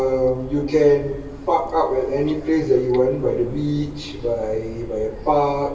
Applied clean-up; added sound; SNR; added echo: none; Subway, metro, underground; 17 dB; reverberation time 1.3 s.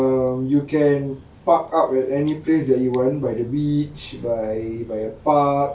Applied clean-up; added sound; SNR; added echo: none; none; none; none.